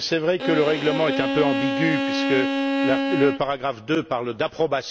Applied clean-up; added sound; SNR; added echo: none; Bowed string instrument; 1 dB; none.